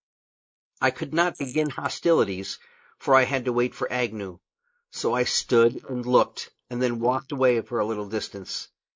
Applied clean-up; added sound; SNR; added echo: neural mask model Resemble Enhance denoiser.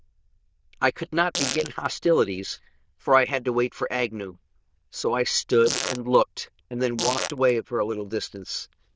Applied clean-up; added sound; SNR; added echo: neural diffusion model UNIVERSE++.